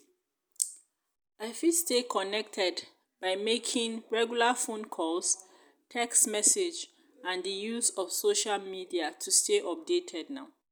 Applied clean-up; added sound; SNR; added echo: none; none; none; none.